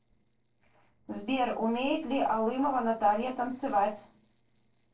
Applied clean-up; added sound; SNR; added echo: neural separator model SepFormer DNS4.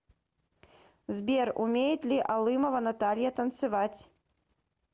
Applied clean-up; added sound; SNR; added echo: none; none; none; none.